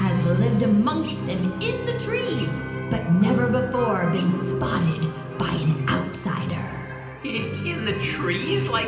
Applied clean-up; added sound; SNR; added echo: none; Bell; 20 dB; reverberation time 0.8 s.